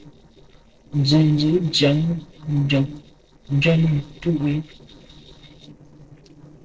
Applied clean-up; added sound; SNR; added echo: neural separator model SepFormer DNS4.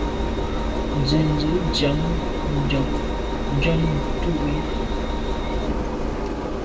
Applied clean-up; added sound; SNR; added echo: none; Engine; -3 dB; reverberation time 1.3 s.